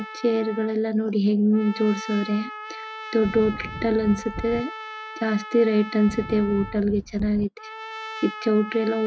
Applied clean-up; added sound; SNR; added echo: none; Wind + Trumpet; 12 dB; none.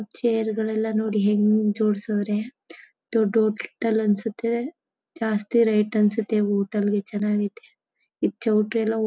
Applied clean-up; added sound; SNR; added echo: none; none; none; none.